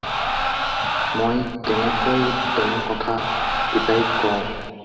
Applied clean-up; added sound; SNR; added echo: none; Crowd; -1 dB; reverberation time 2.1 s.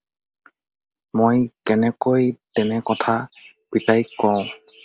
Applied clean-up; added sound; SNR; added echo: none; none; none; none.